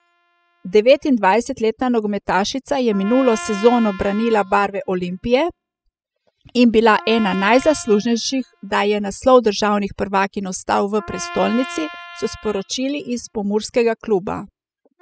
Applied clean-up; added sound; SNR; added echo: classical method spectral subtraction.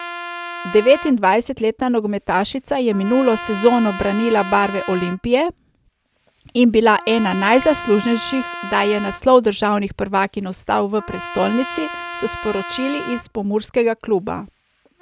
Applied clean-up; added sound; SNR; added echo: none; Trumpet; 14 dB; none.